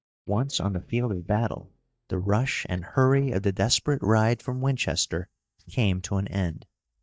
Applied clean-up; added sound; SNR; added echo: neural mask model DeepFilterNet 3.